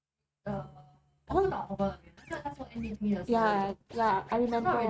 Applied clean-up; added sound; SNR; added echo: neural mask model RNNoise.